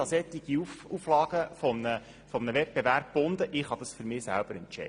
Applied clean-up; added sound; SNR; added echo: none; none; none; none.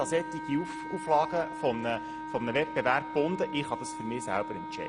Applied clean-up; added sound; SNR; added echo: none; Wind instrument, woodwind instrument; 8 dB; none.